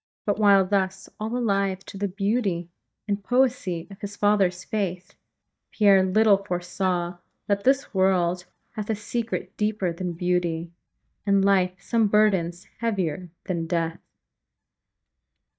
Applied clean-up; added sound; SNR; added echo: neural mask model DeepFilterNet 3.